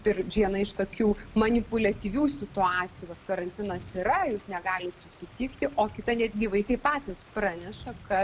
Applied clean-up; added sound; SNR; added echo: none; Thunder / Rain; 19 dB; none.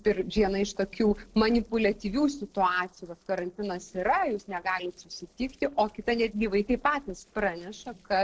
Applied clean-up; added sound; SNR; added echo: neural separator model SepFormer DNS4.